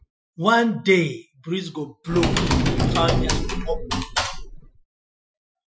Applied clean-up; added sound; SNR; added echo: classical method Wiener filter.